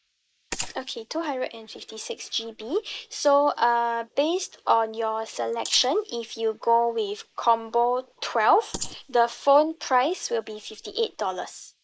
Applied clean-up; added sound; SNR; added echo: neural mask model Resemble Enhance denoiser.